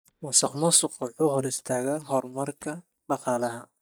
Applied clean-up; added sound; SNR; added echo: neural mask model DeepFilterNet 3.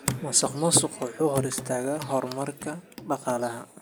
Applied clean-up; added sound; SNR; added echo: none; Hands / Wood; 10 dB; none.